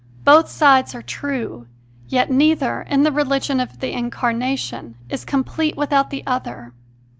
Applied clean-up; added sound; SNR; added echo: none; none; none; none.